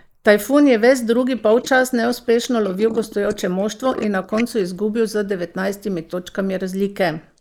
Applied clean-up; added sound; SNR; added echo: neural mask model Resemble Enhance denoiser.